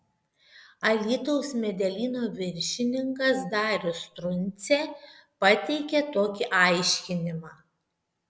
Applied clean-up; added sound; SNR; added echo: none; none; none; none.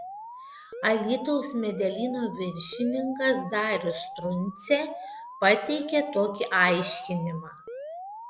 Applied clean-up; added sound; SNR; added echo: none; Alarm; 13 dB; none.